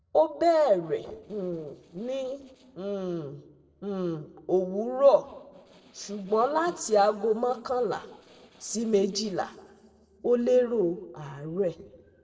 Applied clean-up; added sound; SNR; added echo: neural separator model SepFormer DNS4.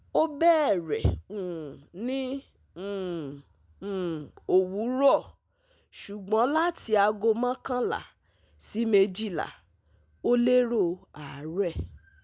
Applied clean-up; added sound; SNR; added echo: none; none; none; none.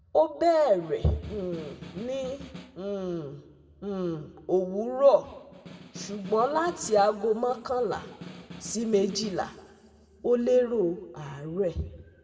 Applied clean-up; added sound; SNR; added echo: none; Snare drum; 18 dB; reverberation time 1.1 s.